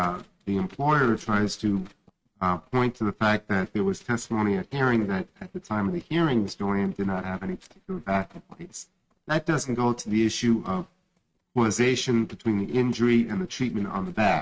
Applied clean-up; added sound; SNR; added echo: neural mask model RNNoise.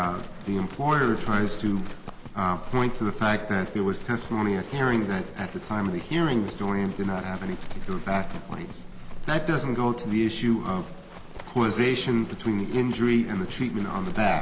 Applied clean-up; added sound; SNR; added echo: none; Livestock, farm animals, working animals; 8 dB; none.